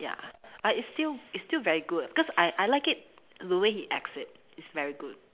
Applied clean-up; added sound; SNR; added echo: none; none; none; none.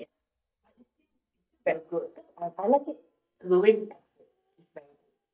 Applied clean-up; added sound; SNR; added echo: neural mask model DeepFilterNet 3.